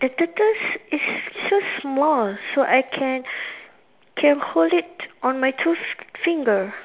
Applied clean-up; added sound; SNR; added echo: none; none; none; none.